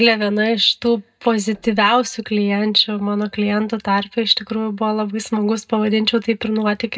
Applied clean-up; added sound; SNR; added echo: neural mask model DeepFilterNet 3.